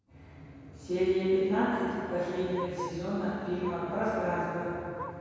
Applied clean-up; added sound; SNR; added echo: none; Bark; 16 dB; reverberation time 2.2 s.